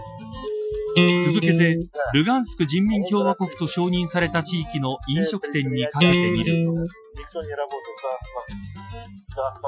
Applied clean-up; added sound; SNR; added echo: classical method Wiener filter.